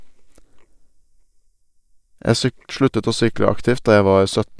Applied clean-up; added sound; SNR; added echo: neural mask model DeepFilterNet 3.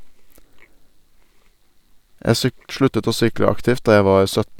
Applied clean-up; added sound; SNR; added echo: none; Chewing, mastication; 13 dB; none.